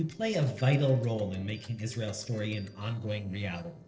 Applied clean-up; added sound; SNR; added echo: neural separator model SepFormer DNS4.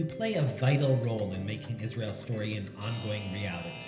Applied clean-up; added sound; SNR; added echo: none; Alarm / Clock; 18 dB; reverberation time 1.4 s.